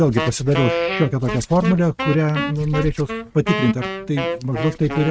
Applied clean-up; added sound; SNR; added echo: neural mask model RNNoise.